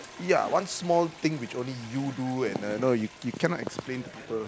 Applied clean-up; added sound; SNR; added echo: none; Toilet flush; 19 dB; none.